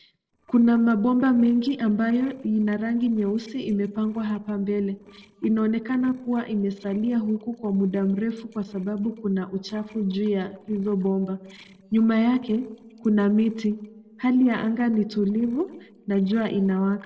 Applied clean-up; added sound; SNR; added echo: neural separator model SepFormer DNS4.